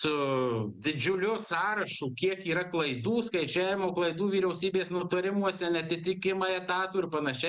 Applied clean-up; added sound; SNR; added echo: none; none; none; none.